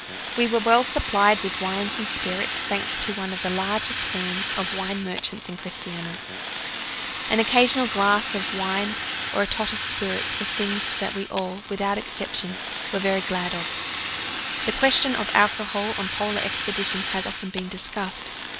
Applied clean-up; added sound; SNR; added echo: none; Fire; 3 dB; none.